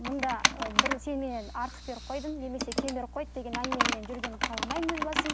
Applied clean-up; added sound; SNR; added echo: none; Computer keyboard; -3 dB; none.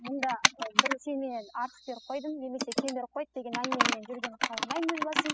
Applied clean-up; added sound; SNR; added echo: classical method spectral subtraction.